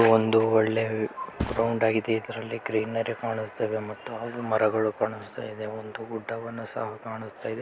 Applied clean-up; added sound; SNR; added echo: none; Thump, thud; 18 dB; none.